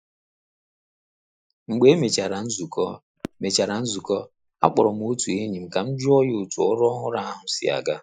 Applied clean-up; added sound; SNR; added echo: classical method Wiener filter.